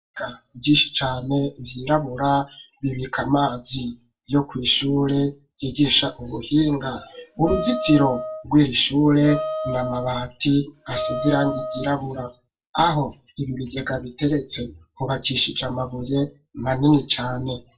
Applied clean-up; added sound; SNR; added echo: none; Wind instrument, woodwind instrument; 6 dB; reverberation time 0.2 s.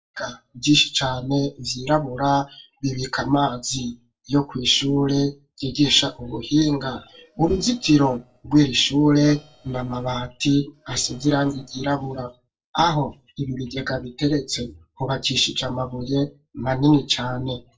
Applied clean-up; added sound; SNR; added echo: neural separator model SepFormer DNS4.